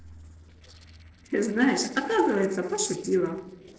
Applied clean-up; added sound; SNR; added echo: neural separator model SepFormer DNS4.